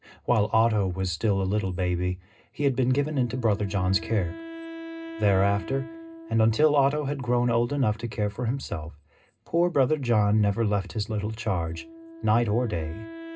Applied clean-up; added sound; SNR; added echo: none; Wind instrument, woodwind instrument; 18 dB; reverberation time 0.2 s.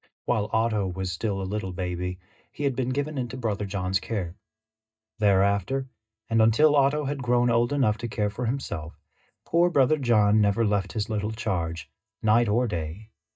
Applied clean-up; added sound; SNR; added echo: neural mask model DeepFilterNet 3.